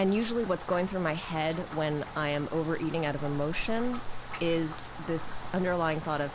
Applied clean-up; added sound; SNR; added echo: none; Rain; 7 dB; none.